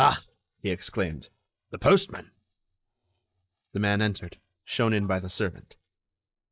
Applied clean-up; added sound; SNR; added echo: neural mask model Resemble Enhance denoiser.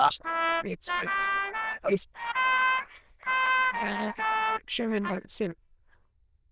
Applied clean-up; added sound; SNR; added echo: neural diffusion model UNIVERSE++.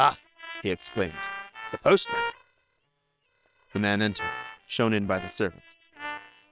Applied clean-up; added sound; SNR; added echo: neural separator model SepFormer WHAM!.